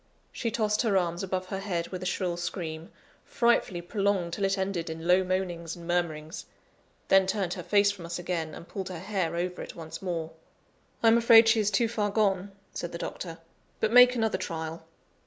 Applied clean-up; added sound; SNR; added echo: none; none; none; none.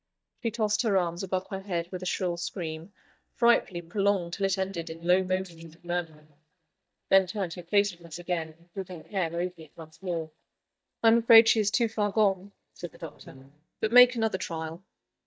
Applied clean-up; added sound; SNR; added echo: neural mask model DeepFilterNet 3.